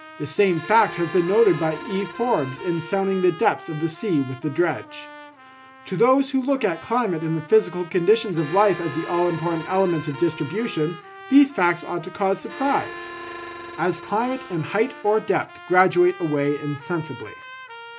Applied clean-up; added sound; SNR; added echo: none; Harmonica + Trumpet; 15 dB; none.